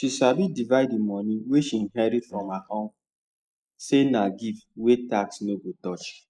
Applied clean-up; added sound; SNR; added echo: neural mask model Resemble Enhance denoiser.